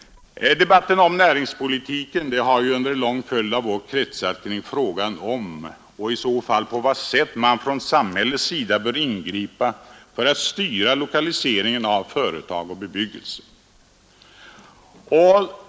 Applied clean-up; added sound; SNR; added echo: none; none; none; none.